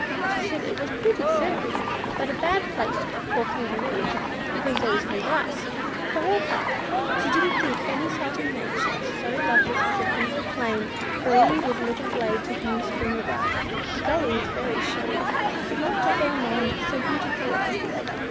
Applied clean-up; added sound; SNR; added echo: none; Human group actions; -4 dB; none.